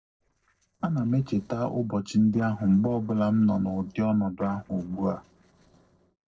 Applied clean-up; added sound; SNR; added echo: neural separator model SepFormer DNS4.